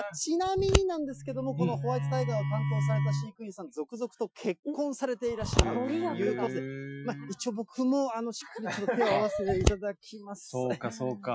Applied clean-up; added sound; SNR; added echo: classical method Wiener filter.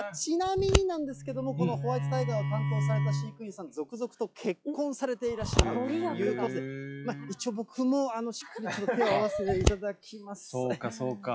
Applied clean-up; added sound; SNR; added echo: classical method log-MMSE.